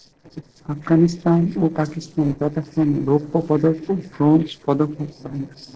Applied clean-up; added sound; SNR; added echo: neural separator model SepFormer DNS4.